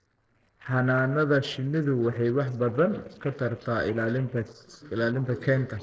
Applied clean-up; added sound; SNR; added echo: neural separator model SepFormer DNS4.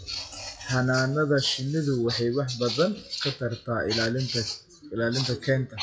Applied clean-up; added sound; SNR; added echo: classical method WPE with log-MMSE.